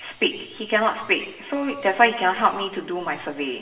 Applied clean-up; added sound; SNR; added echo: none; none; none; reverberation time 1.0 s.